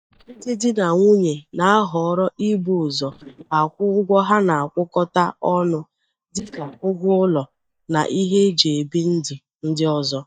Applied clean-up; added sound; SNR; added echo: neural mask model DeepFilterNet 3.